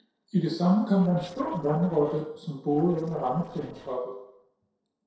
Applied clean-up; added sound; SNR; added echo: neural separator model SepFormer DNS4.